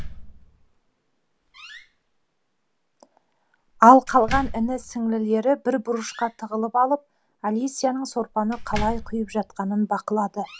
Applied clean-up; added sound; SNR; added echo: none; Slam; 13 dB; none.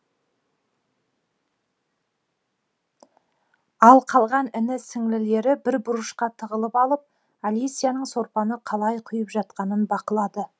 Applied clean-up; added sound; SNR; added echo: none; none; none; none.